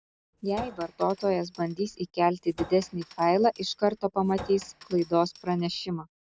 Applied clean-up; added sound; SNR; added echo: none; Chink, clink; 19 dB; none.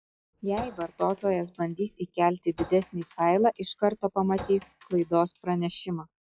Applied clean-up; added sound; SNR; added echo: classical method log-MMSE.